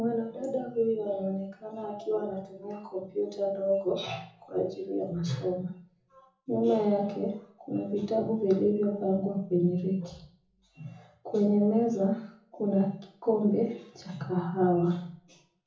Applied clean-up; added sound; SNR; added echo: none; none; none; reverberation time 0.6 s.